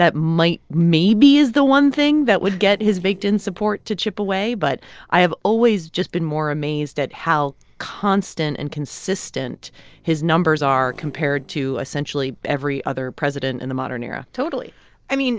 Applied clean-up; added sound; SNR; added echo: neural separator model SepFormer DNS4.